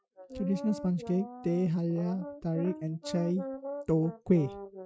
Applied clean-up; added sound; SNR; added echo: classical method Wiener filter.